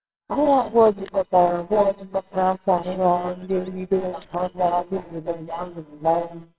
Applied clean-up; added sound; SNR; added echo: neural separator model SepFormer WHAMR!.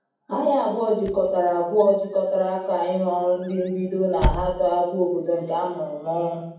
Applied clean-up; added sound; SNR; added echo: none; Squeak / Slam / Wood; 9 dB; reverberation time 1.2 s.